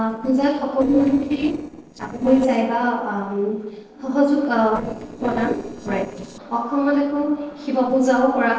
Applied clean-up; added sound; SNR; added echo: neural separator model SepFormer DNS4.